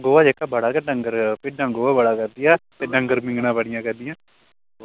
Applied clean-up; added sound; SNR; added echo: none; none; none; none.